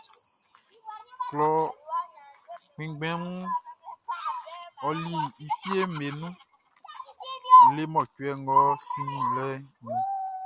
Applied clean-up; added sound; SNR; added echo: none; none; none; none.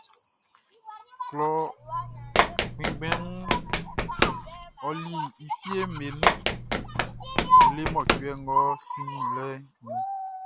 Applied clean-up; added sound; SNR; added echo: none; Run; 1 dB; none.